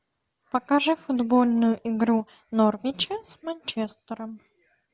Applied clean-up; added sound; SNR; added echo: none; none; none; none.